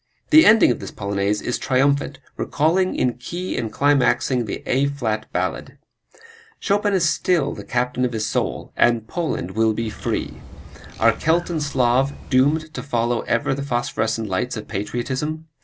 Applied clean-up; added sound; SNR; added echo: none; Bird; 16 dB; none.